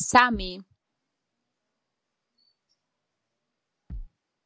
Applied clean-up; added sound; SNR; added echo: none; Bass drum; 10 dB; none.